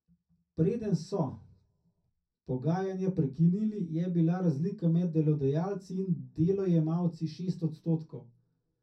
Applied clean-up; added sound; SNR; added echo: none; none; none; reverberation time 0.3 s.